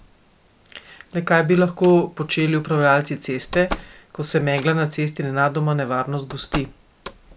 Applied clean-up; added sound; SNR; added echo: none; Slam; 17 dB; none.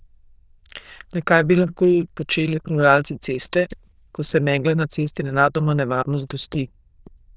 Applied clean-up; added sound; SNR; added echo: neural diffusion model UNIVERSE++.